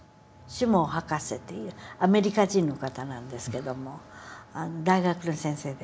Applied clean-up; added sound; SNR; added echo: none; none; none; none.